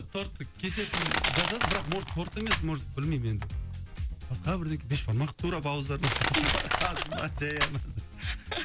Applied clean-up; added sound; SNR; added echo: none; Crushing; 2 dB; none.